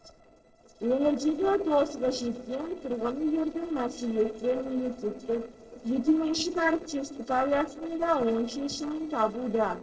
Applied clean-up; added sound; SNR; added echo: neural separator model SepFormer DNS4.